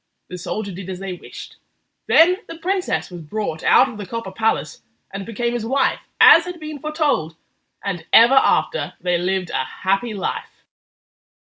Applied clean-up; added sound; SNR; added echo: none; none; none; none.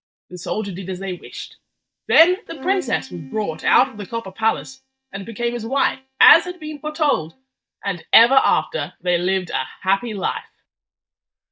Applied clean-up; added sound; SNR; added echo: neural mask model DeepFilterNet 3.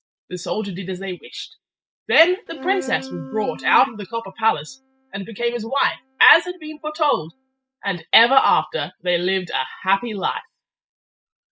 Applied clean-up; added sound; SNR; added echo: classical method spectral subtraction.